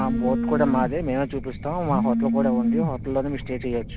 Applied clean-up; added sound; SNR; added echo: none; Telephone; 0 dB; none.